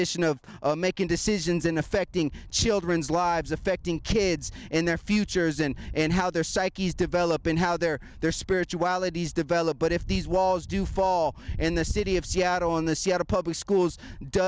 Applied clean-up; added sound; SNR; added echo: none; none; none; none.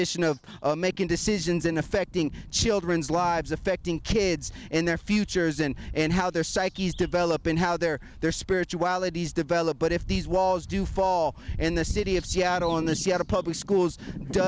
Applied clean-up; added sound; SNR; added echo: none; Bird vocalization, bird call, bird song; 19 dB; none.